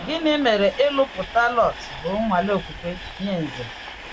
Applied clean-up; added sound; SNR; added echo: none; Train; 13 dB; none.